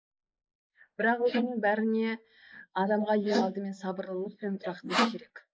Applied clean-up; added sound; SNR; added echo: neural mask model Resemble Enhance denoiser.